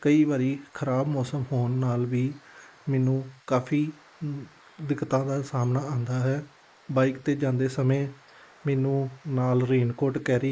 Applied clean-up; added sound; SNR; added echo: neural mask model Resemble Enhance denoiser.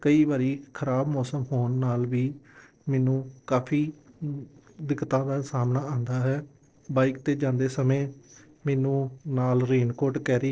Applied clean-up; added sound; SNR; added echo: neural separator model SepFormer DNS4.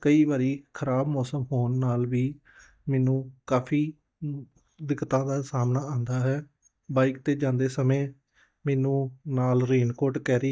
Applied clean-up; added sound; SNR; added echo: neural mask model DeepFilterNet 3.